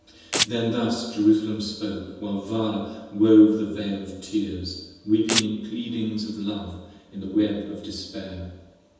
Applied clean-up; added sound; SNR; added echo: none; Domestic sounds, home sounds; 2 dB; reverberation time 1.1 s.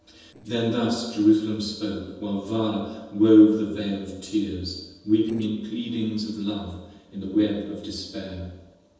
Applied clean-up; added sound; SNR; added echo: neural separator model SepFormer DNS4.